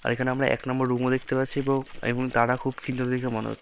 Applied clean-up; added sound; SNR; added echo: neural separator model SepFormer WHAM!.